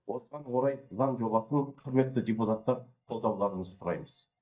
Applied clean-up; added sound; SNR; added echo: neural mask model DeepFilterNet 3.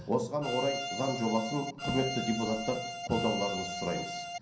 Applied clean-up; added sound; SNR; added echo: none; Bowed string instrument; 5 dB; reverberation time 0.6 s.